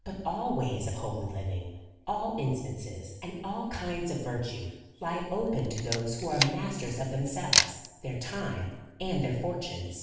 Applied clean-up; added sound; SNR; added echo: none; Camera; 0 dB; reverberation time 0.9 s.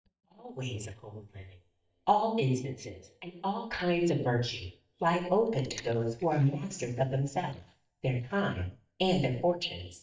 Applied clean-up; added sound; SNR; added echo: neural mask model DeepFilterNet 3.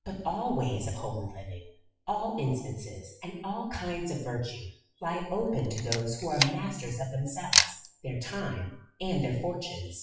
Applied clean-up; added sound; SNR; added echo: classical method WPE with log-MMSE.